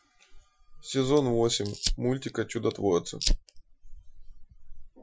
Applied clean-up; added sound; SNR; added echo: classical method Wiener filter.